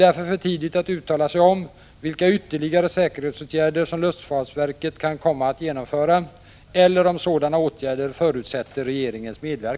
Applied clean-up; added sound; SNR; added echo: none; none; none; none.